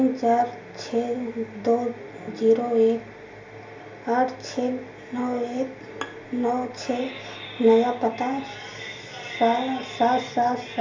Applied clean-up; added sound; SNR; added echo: none; Bowed string instrument; 19 dB; reverberation time 0.3 s.